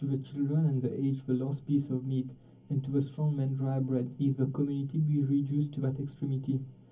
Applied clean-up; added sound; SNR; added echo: none; none; none; reverberation time 0.3 s.